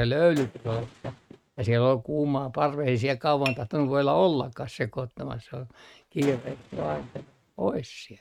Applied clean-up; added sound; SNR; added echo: neural mask model RNNoise.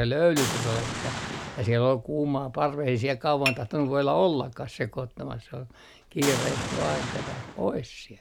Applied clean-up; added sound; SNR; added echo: none; Dishes, pots, and pans / Chink, clink + Boom; 6 dB; none.